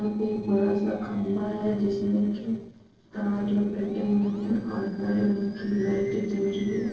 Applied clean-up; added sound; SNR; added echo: neural separator model SepFormer DNS4.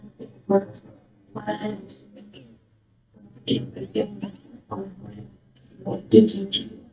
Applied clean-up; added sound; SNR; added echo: neural mask model DeepFilterNet 3.